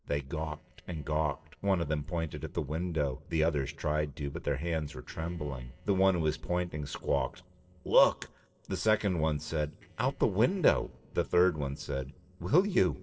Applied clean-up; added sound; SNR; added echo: neural separator model SepFormer DNS4.